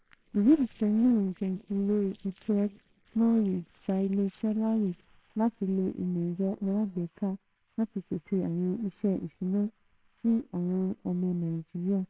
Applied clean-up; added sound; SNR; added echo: neural separator model SepFormer WHAMR!.